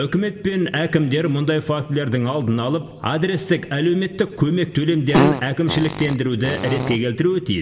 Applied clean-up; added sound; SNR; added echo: none; Fart; 3 dB; reverberation time 1.5 s.